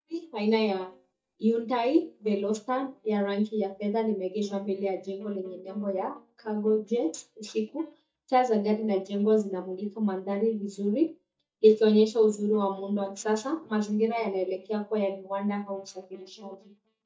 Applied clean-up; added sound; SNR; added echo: neural mask model DeepFilterNet 3.